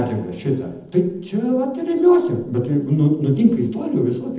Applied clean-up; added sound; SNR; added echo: none; none; none; reverberation time 0.8 s.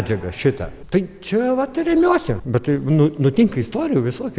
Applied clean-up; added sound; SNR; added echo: none; none; none; none.